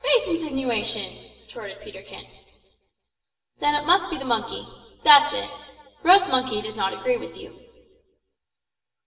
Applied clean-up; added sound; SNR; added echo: none; none; none; reverberation time 1.4 s.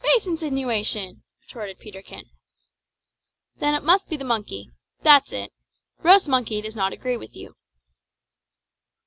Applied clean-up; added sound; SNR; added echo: none; none; none; none.